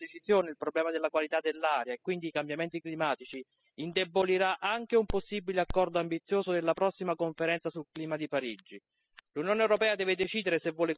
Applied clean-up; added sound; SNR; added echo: classical method spectral subtraction.